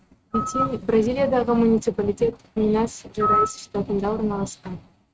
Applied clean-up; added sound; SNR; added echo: neural mask model RNNoise.